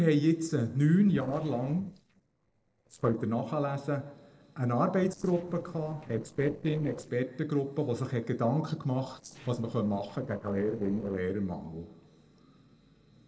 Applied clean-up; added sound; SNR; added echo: neural separator model SepFormer DNS4.